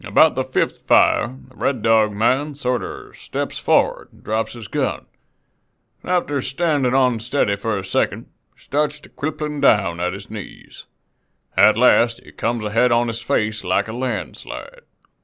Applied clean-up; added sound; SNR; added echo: none; none; none; none.